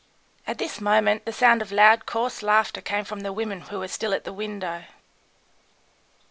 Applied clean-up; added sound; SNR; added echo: none; none; none; none.